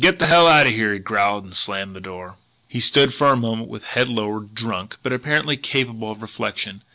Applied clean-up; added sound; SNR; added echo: none; none; none; none.